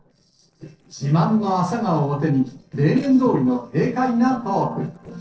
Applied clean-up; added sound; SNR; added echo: neural separator model SepFormer DNS4.